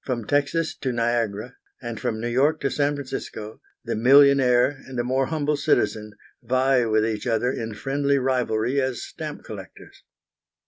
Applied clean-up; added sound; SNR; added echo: none; none; none; none.